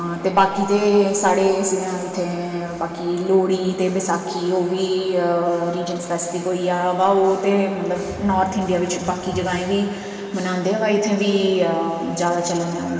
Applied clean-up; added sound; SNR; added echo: none; none; none; reverberation time 2.4 s.